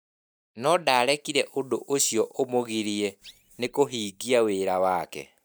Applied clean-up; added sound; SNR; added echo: neural mask model DeepFilterNet 3.